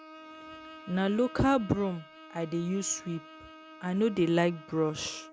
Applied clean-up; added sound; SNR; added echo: none; Bowed string instrument; 18 dB; none.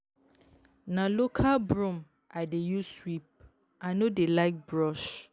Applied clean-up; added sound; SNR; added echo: none; none; none; none.